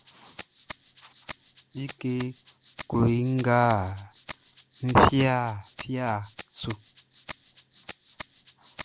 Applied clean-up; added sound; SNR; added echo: none; Rattle (instrument); 13 dB; none.